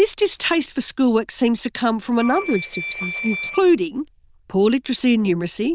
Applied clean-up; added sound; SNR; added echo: neural diffusion model UNIVERSE++.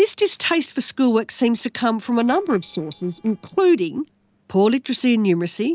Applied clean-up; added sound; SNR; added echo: neural separator model SepFormer DNS4.